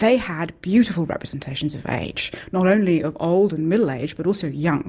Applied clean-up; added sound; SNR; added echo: none; none; none; none.